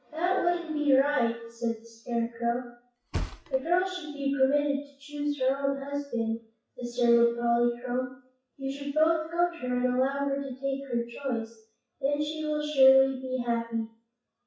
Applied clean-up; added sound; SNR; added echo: classical method WPE with log-MMSE.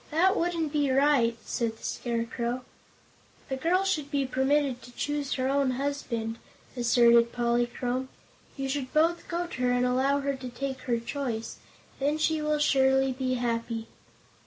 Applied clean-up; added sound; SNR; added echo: none; none; none; none.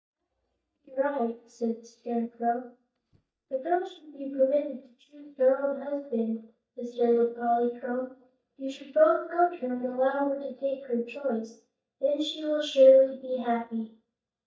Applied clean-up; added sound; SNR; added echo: neural mask model DeepFilterNet 3.